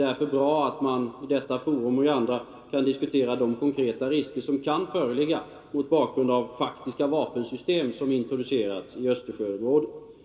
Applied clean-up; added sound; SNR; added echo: none; none; none; reverberation time 2.7 s.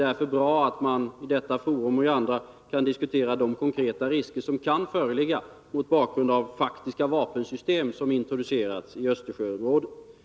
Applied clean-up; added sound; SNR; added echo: none; none; none; none.